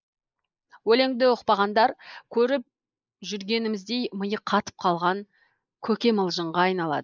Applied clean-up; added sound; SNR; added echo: neural mask model Resemble Enhance denoiser.